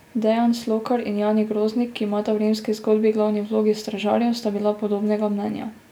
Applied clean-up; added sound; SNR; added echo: none; none; none; none.